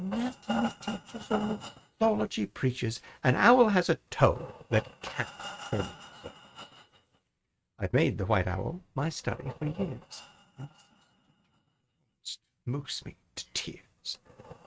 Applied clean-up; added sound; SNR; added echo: neural mask model RNNoise.